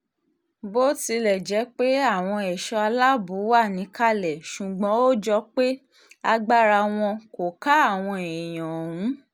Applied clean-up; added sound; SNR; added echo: none; none; none; none.